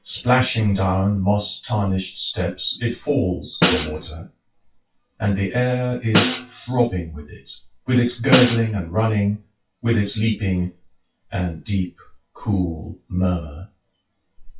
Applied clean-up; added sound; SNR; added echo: classical method WPE with log-MMSE.